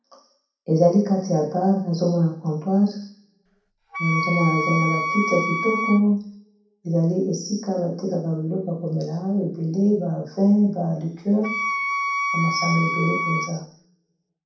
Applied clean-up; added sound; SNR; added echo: none; Wind instrument, woodwind instrument; 3 dB; reverberation time 0.6 s.